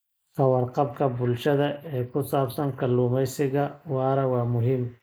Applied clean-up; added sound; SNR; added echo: neural mask model Resemble Enhance denoiser.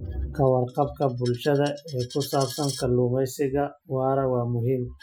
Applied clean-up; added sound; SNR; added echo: classical method Wiener filter.